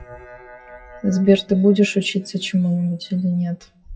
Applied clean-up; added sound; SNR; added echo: classical method WPE with log-MMSE.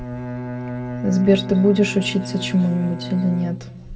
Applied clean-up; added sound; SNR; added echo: none; Bowed string instrument; 9 dB; reverberation time 1.7 s.